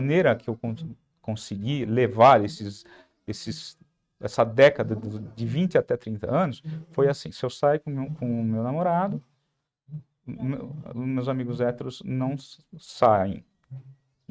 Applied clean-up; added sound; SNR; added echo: neural mask model RNNoise.